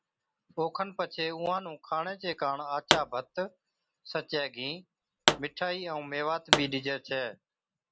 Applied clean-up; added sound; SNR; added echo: none; Explosion; -4 dB; none.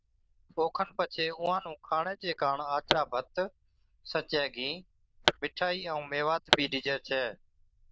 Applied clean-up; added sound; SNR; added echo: neural diffusion model UNIVERSE++.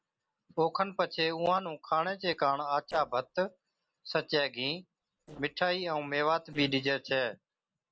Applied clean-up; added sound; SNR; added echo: neural separator model SepFormer DNS4.